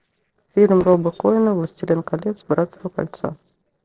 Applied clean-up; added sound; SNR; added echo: neural separator model SepFormer DNS4.